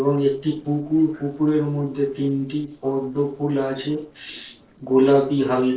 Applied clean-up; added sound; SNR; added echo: neural separator model SepFormer DNS4.